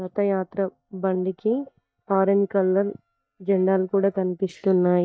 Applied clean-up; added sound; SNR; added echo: neural mask model DeepFilterNet 3.